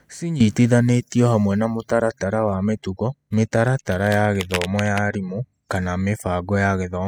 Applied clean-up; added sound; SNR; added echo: classical method spectral subtraction.